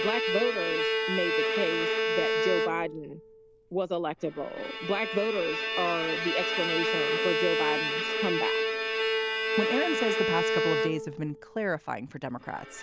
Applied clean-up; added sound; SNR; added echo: none; Bowed string instrument; -3 dB; none.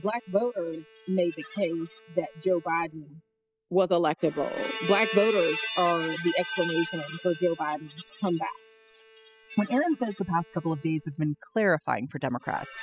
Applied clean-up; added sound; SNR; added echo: classical method spectral subtraction.